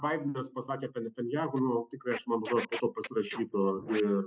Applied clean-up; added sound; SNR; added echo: neural mask model Resemble Enhance denoiser.